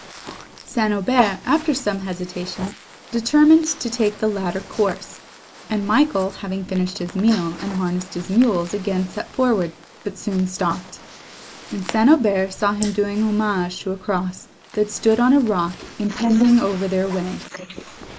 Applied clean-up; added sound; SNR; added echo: neural mask model Resemble Enhance denoiser.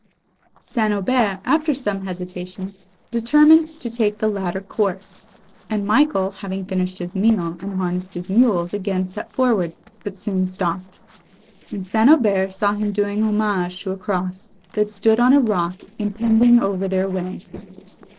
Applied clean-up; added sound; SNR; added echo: neural separator model SepFormer DNS4.